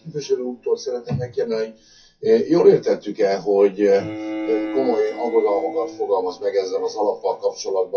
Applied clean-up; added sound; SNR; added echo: classical method WPE with log-MMSE.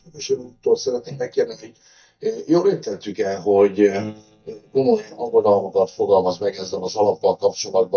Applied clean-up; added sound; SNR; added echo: neural mask model DeepFilterNet 3.